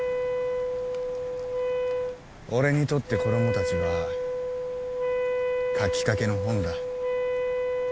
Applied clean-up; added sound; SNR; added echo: none; Wind instrument, woodwind instrument; -3 dB; none.